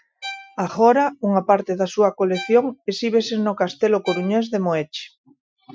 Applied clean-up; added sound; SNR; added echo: classical method Wiener filter.